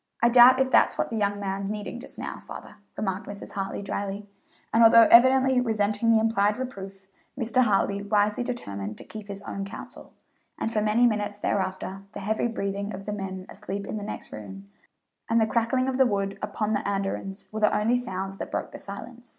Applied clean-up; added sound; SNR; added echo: none; none; none; none.